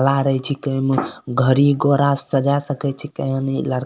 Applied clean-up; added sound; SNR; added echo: none; none; none; none.